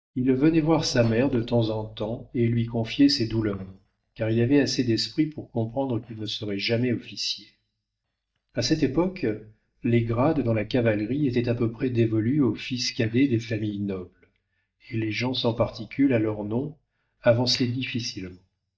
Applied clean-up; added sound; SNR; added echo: neural mask model DeepFilterNet 3.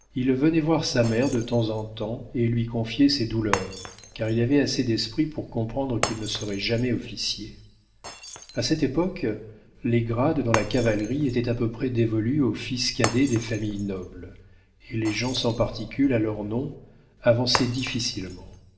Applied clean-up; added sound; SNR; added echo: none; Shatter; 13 dB; reverberation time 0.6 s.